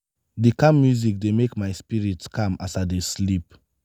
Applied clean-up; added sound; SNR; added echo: none; none; none; none.